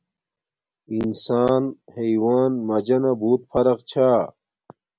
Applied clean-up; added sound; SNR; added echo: none; none; none; none.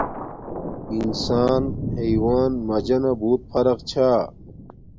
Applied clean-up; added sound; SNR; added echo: none; Thunder; 8 dB; none.